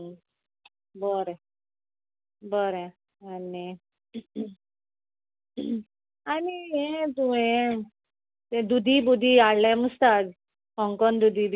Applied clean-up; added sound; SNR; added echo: none; none; none; none.